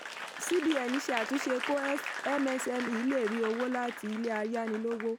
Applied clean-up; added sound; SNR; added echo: none; Applause / Crowd; 7 dB; none.